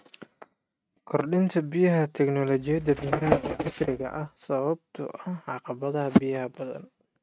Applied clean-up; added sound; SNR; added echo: neural mask model RNNoise.